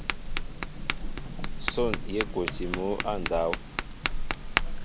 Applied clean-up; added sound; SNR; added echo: none; Tap; -3 dB; none.